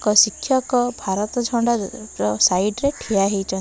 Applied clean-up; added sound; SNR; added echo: none; none; none; none.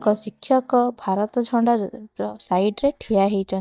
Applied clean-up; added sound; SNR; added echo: neural mask model DeepFilterNet 3.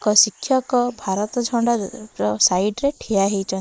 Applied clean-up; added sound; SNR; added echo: neural mask model Resemble Enhance denoiser.